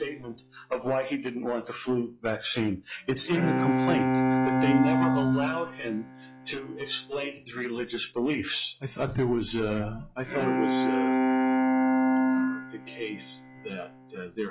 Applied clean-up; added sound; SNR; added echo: classical method log-MMSE.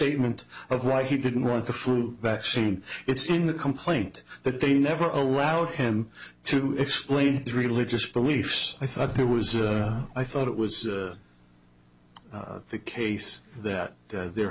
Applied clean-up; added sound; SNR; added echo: none; none; none; none.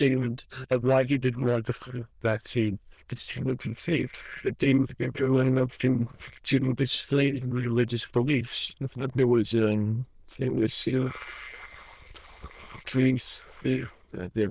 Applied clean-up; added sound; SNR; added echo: neural diffusion model UNIVERSE++.